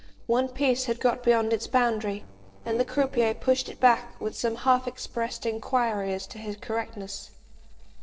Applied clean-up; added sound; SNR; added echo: neural separator model SepFormer DNS4.